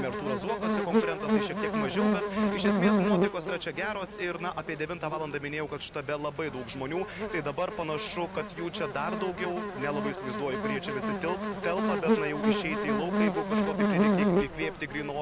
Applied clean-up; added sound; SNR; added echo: none; Buzz; -4 dB; none.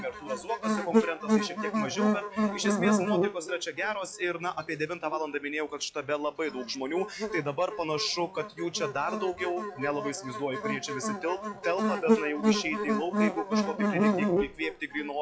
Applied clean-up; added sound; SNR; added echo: classical method log-MMSE.